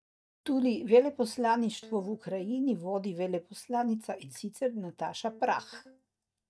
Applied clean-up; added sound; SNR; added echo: neural mask model DeepFilterNet 3.